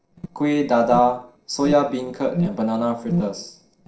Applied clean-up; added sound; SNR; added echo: neural separator model SepFormer DNS4.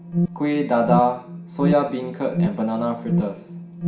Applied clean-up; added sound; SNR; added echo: none; Alarm; 2 dB; reverberation time 0.5 s.